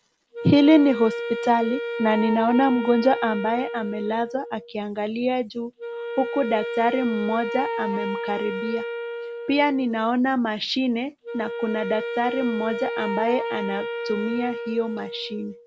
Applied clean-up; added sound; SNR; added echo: none; Wind instrument, woodwind instrument; 7 dB; none.